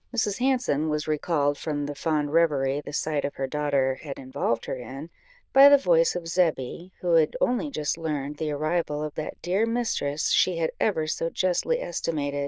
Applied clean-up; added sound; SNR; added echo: neural diffusion model UNIVERSE++.